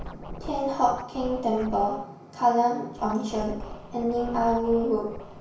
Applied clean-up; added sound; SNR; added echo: none; Scratching (performance technique); 13 dB; reverberation time 0.6 s.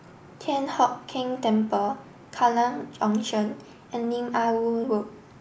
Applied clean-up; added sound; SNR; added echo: none; none; none; none.